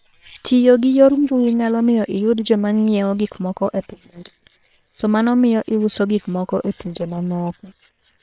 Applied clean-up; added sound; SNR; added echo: neural separator model SepFormer WHAM!.